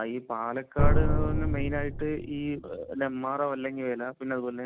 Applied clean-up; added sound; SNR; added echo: none; Drum; -5 dB; none.